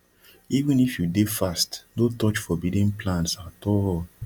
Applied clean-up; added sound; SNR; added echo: none; none; none; none.